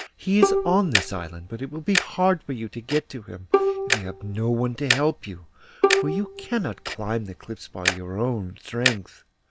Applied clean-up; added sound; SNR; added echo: none; Tick-tock + Bowed string instrument; 1 dB; none.